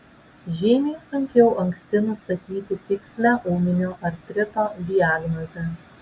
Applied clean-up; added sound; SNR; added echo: none; none; none; none.